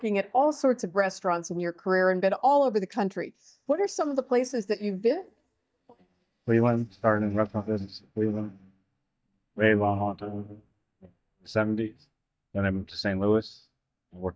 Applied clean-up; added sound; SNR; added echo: neural mask model DeepFilterNet 3.